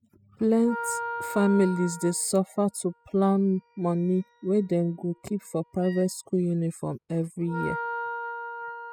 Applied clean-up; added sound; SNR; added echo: classical method spectral subtraction.